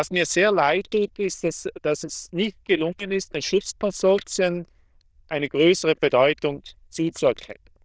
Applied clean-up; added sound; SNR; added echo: neural diffusion model UNIVERSE++.